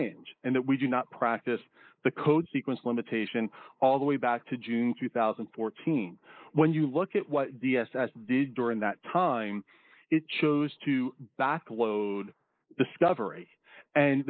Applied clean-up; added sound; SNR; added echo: neural mask model Resemble Enhance denoiser.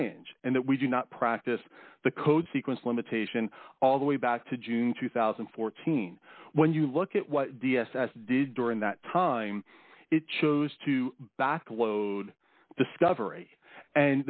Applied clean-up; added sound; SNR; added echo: none; none; none; none.